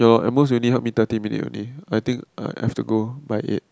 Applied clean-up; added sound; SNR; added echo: none; none; none; none.